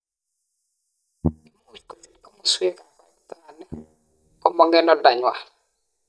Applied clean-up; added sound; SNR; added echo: neural mask model DeepFilterNet 3.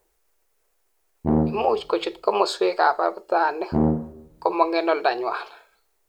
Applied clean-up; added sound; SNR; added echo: none; Brass instrument; 1 dB; none.